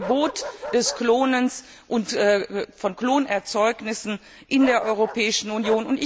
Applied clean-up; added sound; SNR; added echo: none; Bark; 15 dB; none.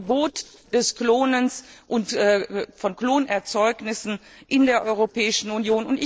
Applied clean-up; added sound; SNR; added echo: neural separator model SepFormer DNS4.